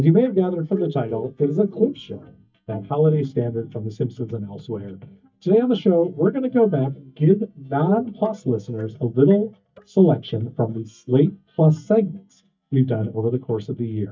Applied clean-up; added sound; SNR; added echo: neural mask model DeepFilterNet 3.